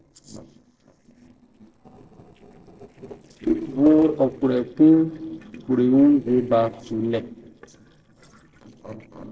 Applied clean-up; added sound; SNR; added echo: neural separator model SepFormer DNS4.